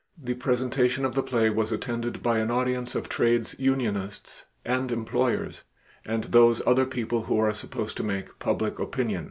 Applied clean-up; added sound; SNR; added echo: none; none; none; none.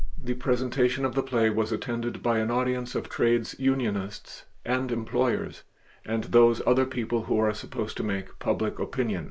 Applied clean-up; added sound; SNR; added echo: neural mask model Resemble Enhance denoiser.